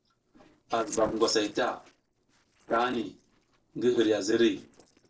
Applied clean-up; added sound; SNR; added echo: neural separator model SepFormer DNS4.